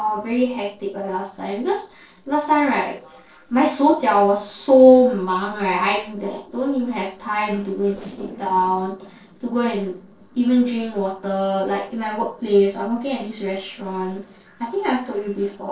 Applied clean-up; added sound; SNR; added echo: neural separator model SepFormer DNS4.